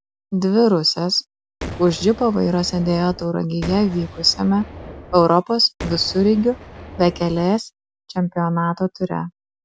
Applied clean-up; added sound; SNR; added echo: none; Boom; 14 dB; none.